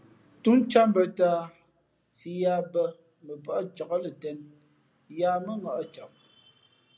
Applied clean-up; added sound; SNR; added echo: none; none; none; none.